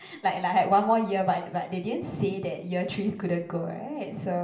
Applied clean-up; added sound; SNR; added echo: none; none; none; reverberation time 0.7 s.